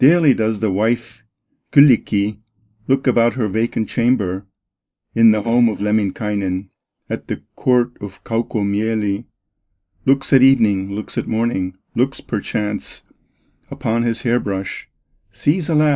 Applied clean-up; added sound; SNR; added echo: neural mask model Resemble Enhance denoiser.